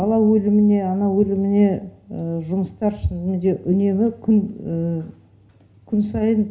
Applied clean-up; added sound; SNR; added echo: none; none; none; none.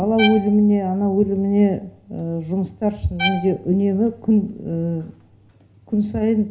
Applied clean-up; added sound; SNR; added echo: none; Bowed string instrument; 12 dB; none.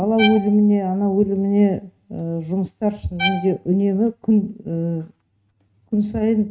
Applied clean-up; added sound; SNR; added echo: neural mask model RNNoise.